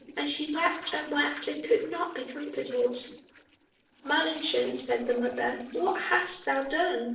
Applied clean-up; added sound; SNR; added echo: neural separator model SepFormer DNS4.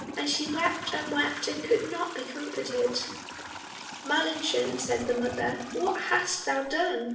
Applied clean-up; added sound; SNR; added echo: none; Trickle, dribble / Toilet flush; 11 dB; reverberation time 0.6 s.